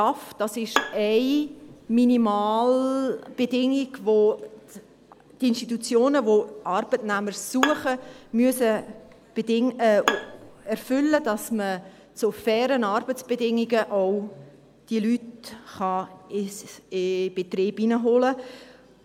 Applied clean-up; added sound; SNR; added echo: none; Bowed string instrument; 8 dB; none.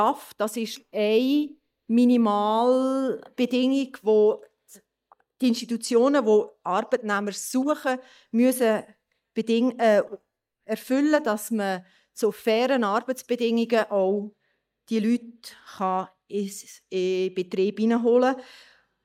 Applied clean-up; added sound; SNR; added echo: neural mask model DeepFilterNet 3.